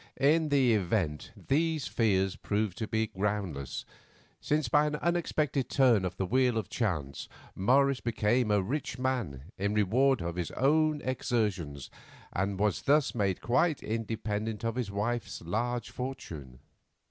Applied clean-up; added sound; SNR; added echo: none; none; none; none.